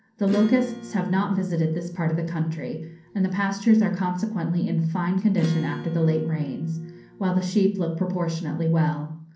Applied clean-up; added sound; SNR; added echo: none; Acoustic guitar / Strum; 16 dB; reverberation time 0.6 s.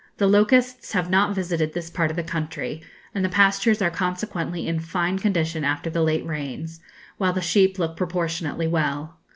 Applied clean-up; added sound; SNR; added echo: none; none; none; none.